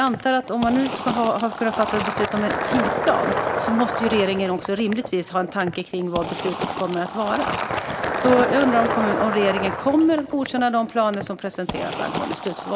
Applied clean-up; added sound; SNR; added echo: none; Fill (with liquid); 4 dB; none.